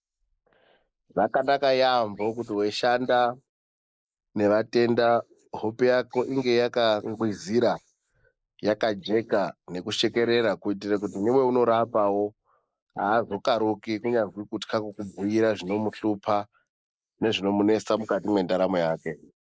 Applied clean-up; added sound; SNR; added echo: neural mask model Resemble Enhance denoiser.